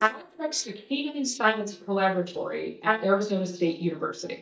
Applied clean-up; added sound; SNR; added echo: neural mask model DeepFilterNet 3.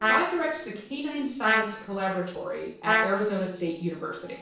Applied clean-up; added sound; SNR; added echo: neural separator model SepFormer DNS4.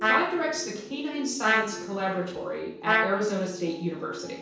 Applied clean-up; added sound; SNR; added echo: none; Trumpet; -1 dB; reverberation time 0.7 s.